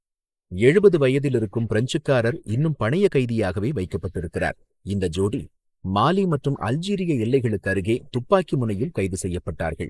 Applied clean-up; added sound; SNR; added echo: neural mask model Resemble Enhance denoiser.